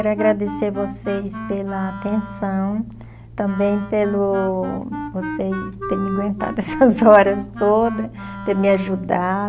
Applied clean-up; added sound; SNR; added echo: none; Wind instrument, woodwind instrument; 12 dB; none.